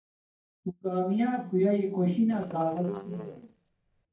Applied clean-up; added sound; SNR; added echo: neural mask model DeepFilterNet 3.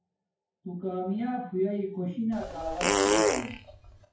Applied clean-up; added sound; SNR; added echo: classical method WPE with log-MMSE.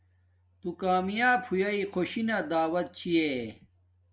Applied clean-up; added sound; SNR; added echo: none; none; none; none.